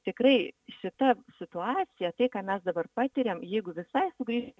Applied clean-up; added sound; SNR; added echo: none; none; none; none.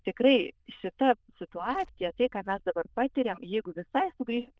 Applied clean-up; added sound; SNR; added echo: neural diffusion model UNIVERSE++.